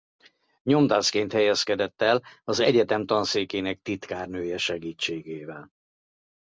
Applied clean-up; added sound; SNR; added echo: none; none; none; none.